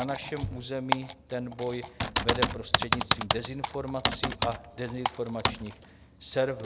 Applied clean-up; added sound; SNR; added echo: none; Typing; -2 dB; none.